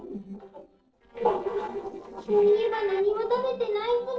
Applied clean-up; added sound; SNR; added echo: neural separator model SepFormer DNS4.